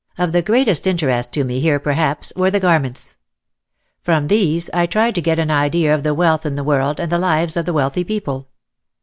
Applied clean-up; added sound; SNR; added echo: none; none; none; none.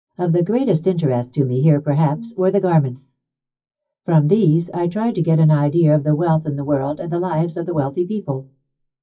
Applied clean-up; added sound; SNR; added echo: classical method WPE with log-MMSE.